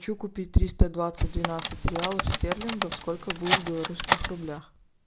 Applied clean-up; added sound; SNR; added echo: none; Cutlery, silverware; 1 dB; none.